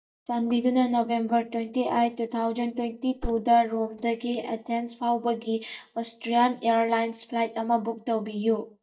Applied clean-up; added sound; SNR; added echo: neural mask model DeepFilterNet 3.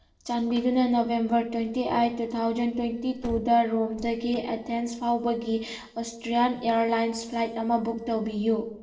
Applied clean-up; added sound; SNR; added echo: neural separator model SepFormer DNS4.